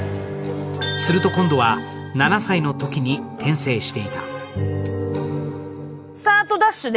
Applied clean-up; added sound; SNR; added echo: none; none; none; none.